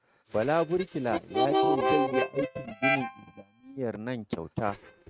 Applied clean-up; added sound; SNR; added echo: neural mask model RNNoise.